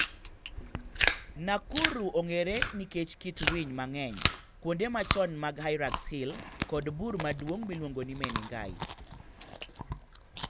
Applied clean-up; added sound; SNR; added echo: none; Chewing, mastication; -1 dB; none.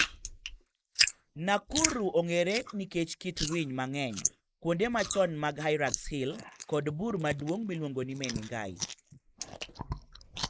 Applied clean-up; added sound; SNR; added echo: neural mask model Resemble Enhance denoiser.